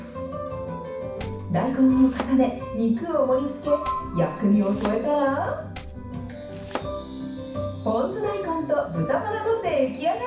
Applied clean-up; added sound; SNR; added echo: none; Domestic sounds, home sounds; 16 dB; reverberation time 0.6 s.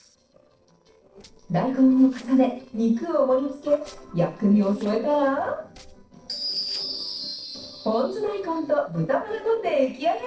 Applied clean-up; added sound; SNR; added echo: neural separator model SepFormer DNS4.